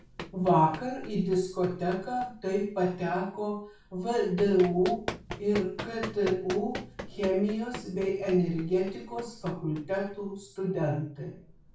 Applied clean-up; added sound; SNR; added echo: none; Run; 14 dB; reverberation time 0.4 s.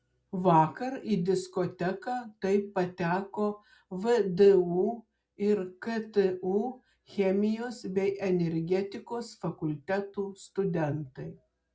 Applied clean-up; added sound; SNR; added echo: none; none; none; none.